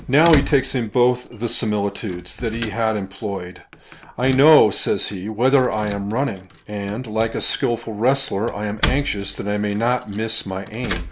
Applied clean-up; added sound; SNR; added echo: none; Keys jangling; 11 dB; none.